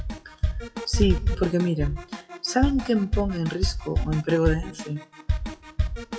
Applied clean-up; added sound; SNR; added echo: classical method WPE with log-MMSE.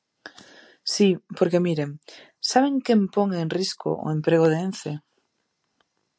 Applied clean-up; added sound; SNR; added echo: none; none; none; none.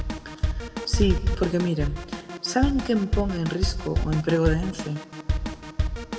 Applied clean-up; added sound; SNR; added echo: none; Drum kit; 0 dB; reverberation time 1.0 s.